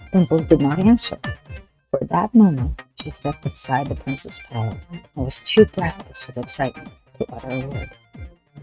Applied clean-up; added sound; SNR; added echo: neural mask model RNNoise.